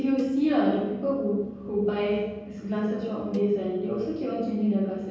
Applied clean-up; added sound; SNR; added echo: none; Cowbell; 19 dB; reverberation time 1.3 s.